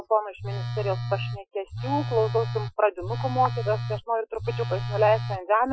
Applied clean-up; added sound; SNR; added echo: classical method Wiener filter.